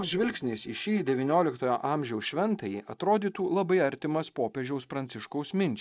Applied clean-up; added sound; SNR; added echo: neural mask model Resemble Enhance denoiser.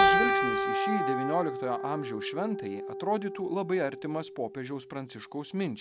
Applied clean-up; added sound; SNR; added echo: none; Keyboard (musical); -2 dB; none.